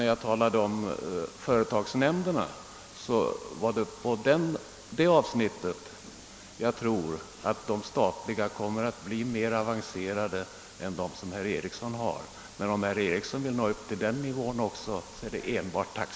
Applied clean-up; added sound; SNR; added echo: none; none; none; none.